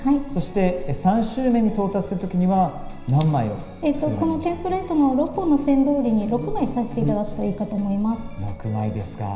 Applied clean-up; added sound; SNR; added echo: none; Buzz; 11 dB; reverberation time 0.9 s.